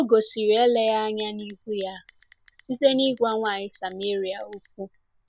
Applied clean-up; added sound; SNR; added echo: none; Bell; 5 dB; none.